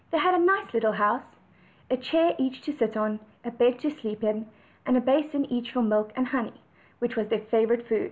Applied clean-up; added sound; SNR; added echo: none; none; none; none.